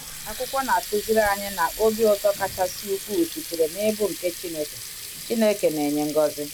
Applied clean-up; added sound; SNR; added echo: none; Water tap, faucet; 11 dB; none.